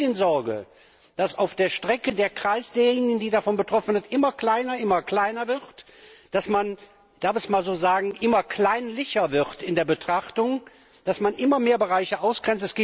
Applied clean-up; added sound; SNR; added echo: none; none; none; none.